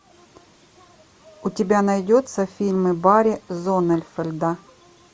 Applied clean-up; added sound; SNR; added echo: none; none; none; none.